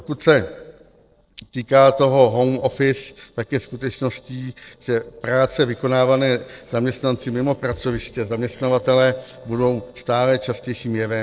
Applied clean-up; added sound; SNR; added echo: neural separator model SepFormer DNS4.